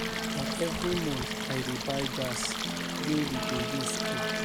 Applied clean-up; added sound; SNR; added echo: none; Stream + Guitar; -2 dB; none.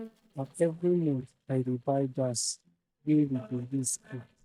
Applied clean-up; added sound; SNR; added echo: neural mask model DeepFilterNet 3.